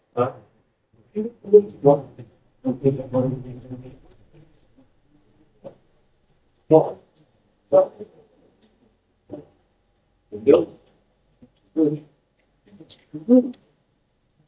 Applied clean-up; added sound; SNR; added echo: neural mask model DeepFilterNet 3.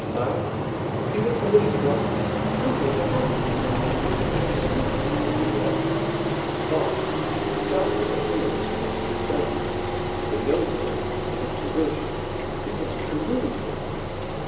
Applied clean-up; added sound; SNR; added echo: none; Engine; -4 dB; reverberation time 1.0 s.